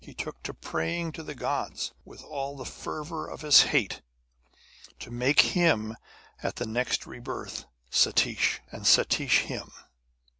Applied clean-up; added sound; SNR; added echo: none; none; none; none.